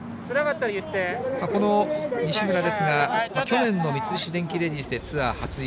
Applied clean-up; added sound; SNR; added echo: none; none; none; none.